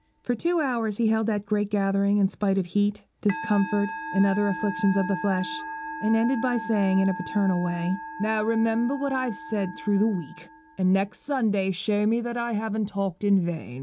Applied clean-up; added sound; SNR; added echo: none; Musical instrument; 13 dB; none.